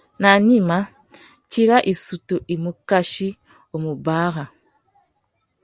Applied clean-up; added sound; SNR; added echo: none; none; none; none.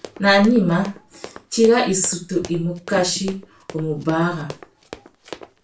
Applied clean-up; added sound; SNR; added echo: none; Run; 18 dB; reverberation time 0.3 s.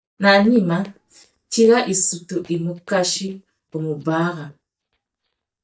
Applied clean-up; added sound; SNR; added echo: neural mask model DeepFilterNet 3.